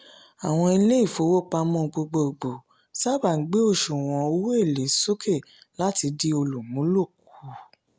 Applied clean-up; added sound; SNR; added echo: none; none; none; none.